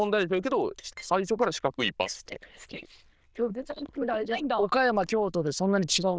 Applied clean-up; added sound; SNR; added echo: neural diffusion model UNIVERSE++.